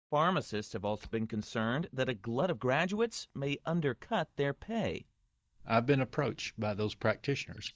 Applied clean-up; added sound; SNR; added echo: neural mask model DeepFilterNet 3.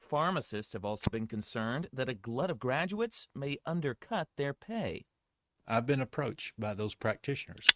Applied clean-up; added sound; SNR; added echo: neural mask model RNNoise.